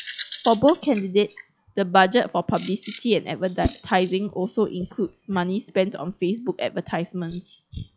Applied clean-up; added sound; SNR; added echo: classical method log-MMSE.